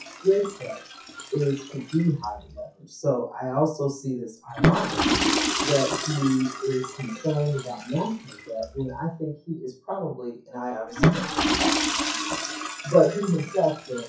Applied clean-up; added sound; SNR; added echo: classical method WPE with log-MMSE.